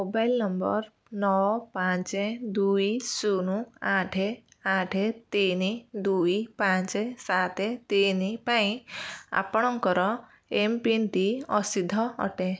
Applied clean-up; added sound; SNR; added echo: none; none; none; none.